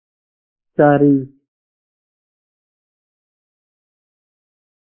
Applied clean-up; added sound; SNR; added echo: neural mask model Resemble Enhance denoiser.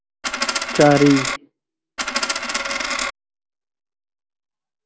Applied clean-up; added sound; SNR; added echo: none; Coin (dropping); 1 dB; none.